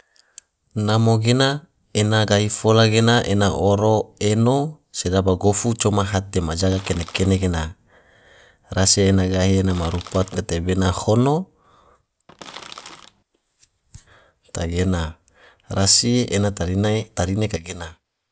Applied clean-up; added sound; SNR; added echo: none; Crackle; 19 dB; none.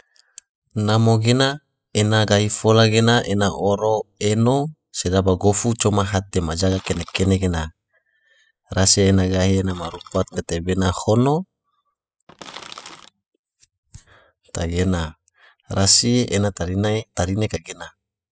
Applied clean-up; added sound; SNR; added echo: classical method spectral subtraction.